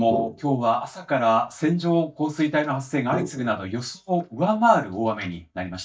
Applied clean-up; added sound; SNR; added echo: neural mask model DeepFilterNet 3.